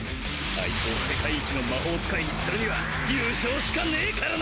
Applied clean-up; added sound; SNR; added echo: none; Livestock, farm animals, working animals; 15 dB; none.